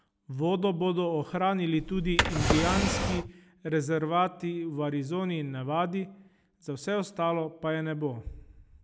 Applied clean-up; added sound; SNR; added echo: none; Drawer open or close; -2 dB; none.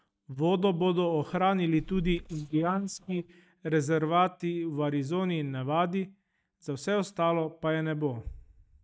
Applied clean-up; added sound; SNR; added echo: neural mask model DeepFilterNet 3.